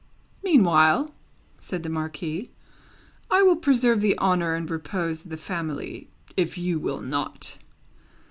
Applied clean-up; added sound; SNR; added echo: none; none; none; none.